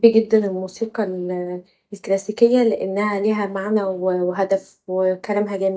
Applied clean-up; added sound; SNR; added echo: neural mask model DeepFilterNet 3.